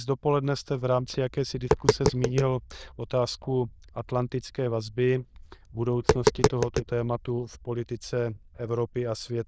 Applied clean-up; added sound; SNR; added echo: neural diffusion model UNIVERSE++.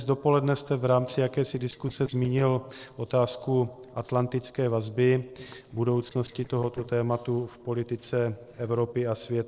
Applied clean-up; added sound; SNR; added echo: neural separator model SepFormer DNS4.